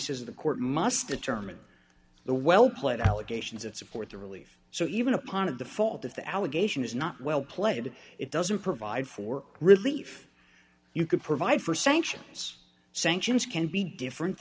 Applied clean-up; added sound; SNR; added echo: none; none; none; none.